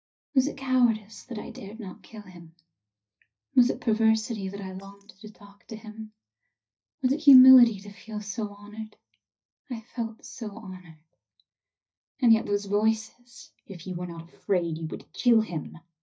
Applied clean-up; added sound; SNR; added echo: neural mask model DeepFilterNet 3.